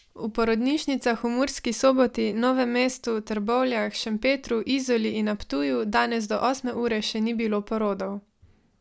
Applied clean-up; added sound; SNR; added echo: none; none; none; none.